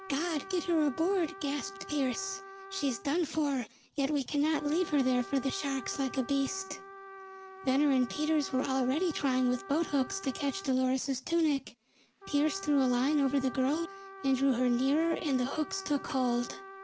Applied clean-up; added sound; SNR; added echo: none; Trumpet; 16 dB; none.